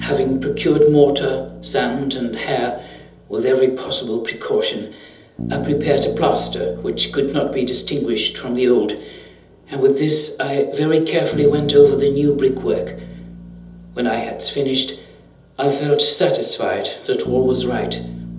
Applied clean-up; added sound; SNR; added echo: none; Bass guitar; 14 dB; reverberation time 1.2 s.